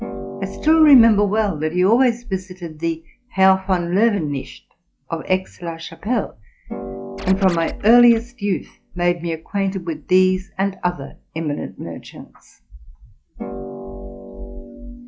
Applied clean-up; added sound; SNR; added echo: classical method log-MMSE.